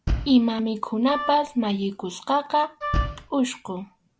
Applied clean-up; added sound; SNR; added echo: none; Bass drum + Wind instrument, woodwind instrument; 5 dB; none.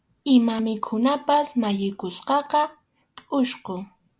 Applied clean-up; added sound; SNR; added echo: none; none; none; none.